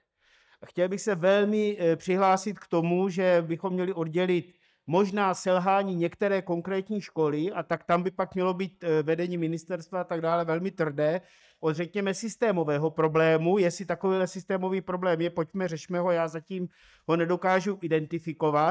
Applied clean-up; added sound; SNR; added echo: neural mask model DeepFilterNet 3.